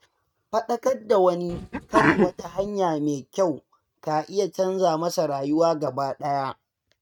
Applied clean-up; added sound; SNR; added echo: neural mask model RNNoise.